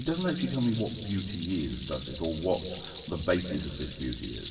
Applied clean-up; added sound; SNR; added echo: none; Rattle; 5 dB; reverberation time 2.2 s.